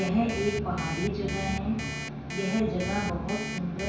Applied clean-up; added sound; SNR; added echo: none; Alarm; 10 dB; reverberation time 0.5 s.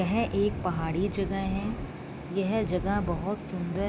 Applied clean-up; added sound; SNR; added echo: none; none; none; none.